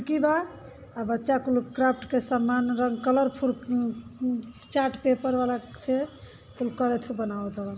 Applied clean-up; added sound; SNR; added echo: none; none; none; none.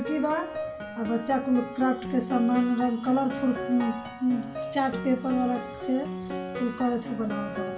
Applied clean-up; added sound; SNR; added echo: none; Piano; 8 dB; reverberation time 0.2 s.